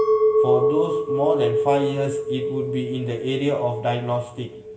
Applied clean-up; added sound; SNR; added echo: none; Chink, clink; -2 dB; reverberation time 0.8 s.